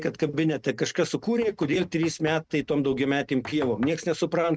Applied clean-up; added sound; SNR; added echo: neural mask model RNNoise.